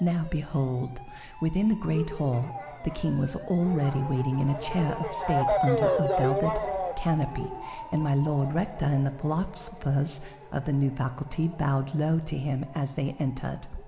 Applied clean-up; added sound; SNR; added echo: none; Motor vehicle (road) / Siren; 6 dB; reverberation time 1.3 s.